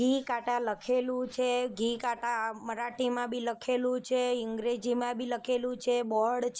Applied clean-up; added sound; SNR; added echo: neural mask model Resemble Enhance denoiser.